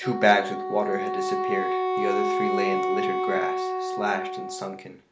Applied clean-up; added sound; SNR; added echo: none; Wind instrument, woodwind instrument; -1 dB; none.